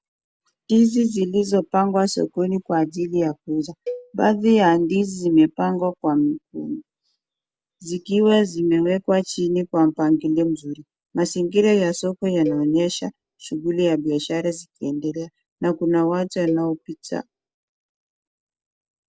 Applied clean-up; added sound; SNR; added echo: none; Cowbell; 16 dB; none.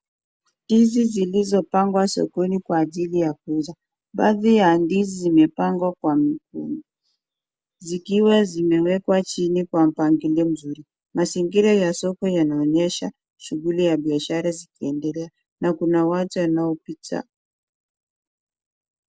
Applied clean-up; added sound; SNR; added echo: none; none; none; none.